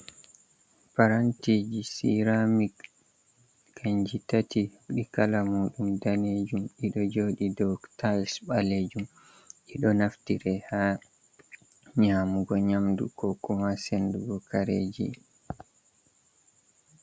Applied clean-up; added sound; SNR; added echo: none; none; none; none.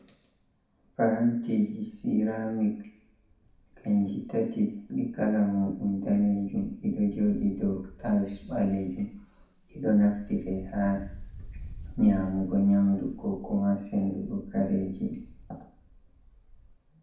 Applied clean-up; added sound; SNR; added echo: none; Wind; 19 dB; reverberation time 0.6 s.